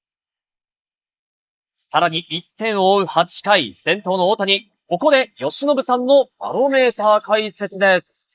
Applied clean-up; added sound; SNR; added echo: neural mask model Resemble Enhance denoiser.